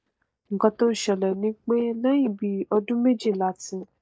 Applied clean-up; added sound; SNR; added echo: neural mask model DeepFilterNet 3.